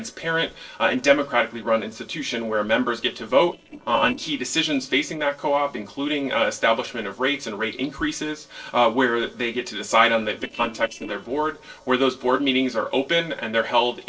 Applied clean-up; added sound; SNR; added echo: neural separator model SepFormer DNS4.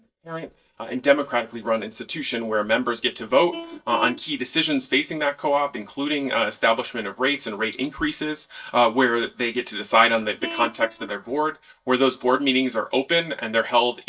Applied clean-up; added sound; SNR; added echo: neural mask model DeepFilterNet 3.